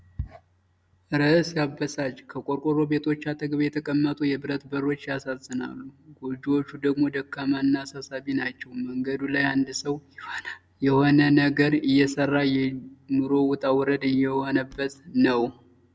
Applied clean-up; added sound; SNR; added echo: none; none; none; none.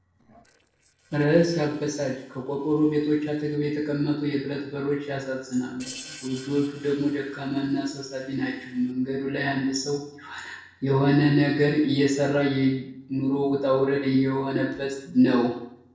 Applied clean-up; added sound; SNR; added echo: neural separator model SepFormer DNS4.